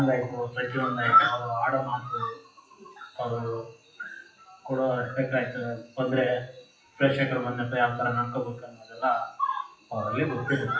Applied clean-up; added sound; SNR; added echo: classical method WPE with log-MMSE.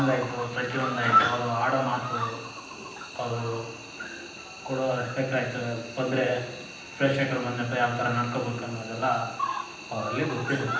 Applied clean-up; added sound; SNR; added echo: none; Cricket; 5 dB; reverberation time 0.9 s.